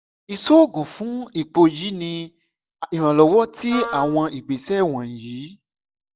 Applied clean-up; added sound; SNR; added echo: neural mask model DeepFilterNet 3.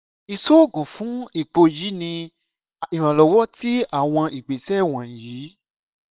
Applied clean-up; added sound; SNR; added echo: neural separator model SepFormer WHAM!.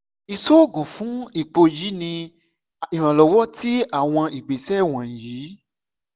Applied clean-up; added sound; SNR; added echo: none; none; none; none.